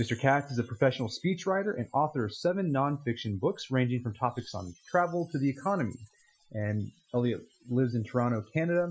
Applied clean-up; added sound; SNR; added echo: classical method Wiener filter.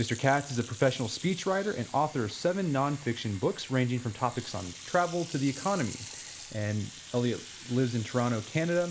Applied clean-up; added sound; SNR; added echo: none; Sink (filling or washing) / Water tap, faucet; 16 dB; none.